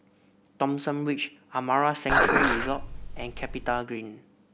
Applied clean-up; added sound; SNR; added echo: none; Dishes, pots, and pans; -4 dB; none.